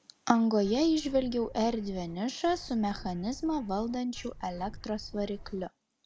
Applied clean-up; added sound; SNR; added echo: none; Bird; 16 dB; none.